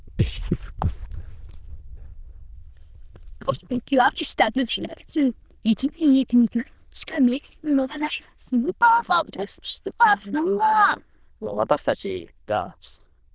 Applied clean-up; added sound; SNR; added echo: neural diffusion model UNIVERSE++.